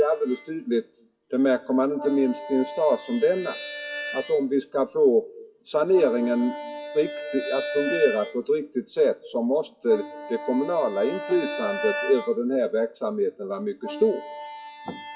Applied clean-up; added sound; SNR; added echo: classical method WPE with log-MMSE.